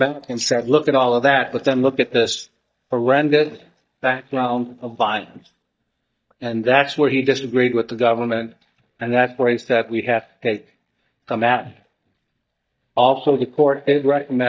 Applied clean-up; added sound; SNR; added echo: neural mask model DeepFilterNet 3.